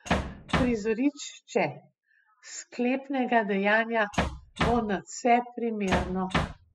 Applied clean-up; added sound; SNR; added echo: classical method spectral subtraction.